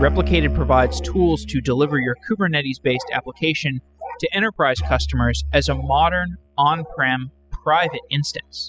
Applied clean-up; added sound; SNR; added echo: classical method spectral subtraction.